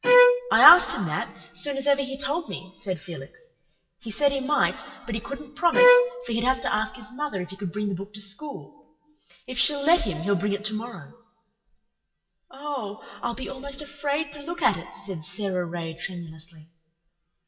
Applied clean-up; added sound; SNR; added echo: classical method WPE with log-MMSE.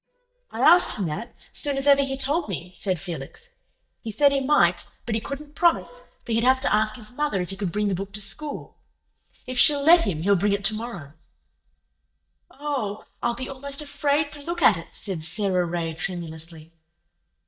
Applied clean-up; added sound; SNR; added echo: neural mask model DeepFilterNet 3.